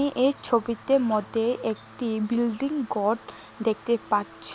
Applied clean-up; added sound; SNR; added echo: none; none; none; none.